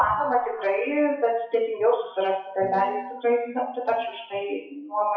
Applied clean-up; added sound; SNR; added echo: classical method WPE with log-MMSE.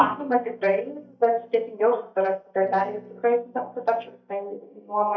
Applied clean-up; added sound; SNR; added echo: neural mask model DeepFilterNet 3.